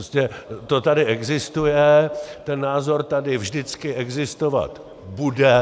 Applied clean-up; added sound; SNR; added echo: none; none; none; none.